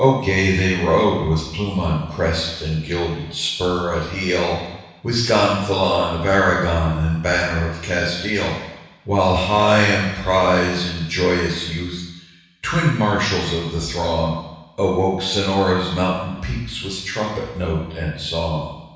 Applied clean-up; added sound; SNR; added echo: none; none; none; reverberation time 1.1 s.